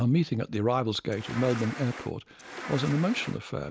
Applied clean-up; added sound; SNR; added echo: none; Insect; 11 dB; none.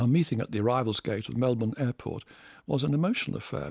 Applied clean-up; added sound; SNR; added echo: none; none; none; none.